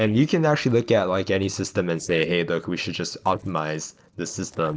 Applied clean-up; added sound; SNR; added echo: neural separator model SepFormer DNS4.